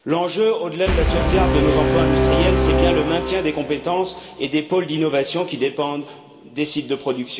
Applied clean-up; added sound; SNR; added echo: none; Brass instrument; 1 dB; reverberation time 1.7 s.